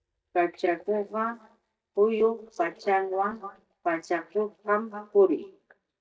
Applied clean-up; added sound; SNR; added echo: neural mask model DeepFilterNet 3.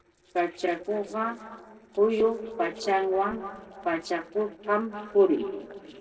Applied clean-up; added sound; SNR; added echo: neural separator model SepFormer DNS4.